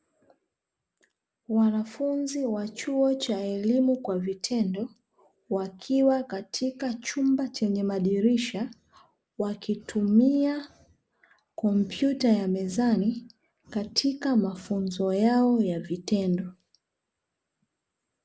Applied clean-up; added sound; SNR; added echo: none; none; none; none.